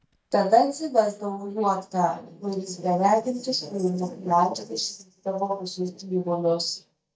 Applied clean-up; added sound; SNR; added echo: neural mask model DeepFilterNet 3.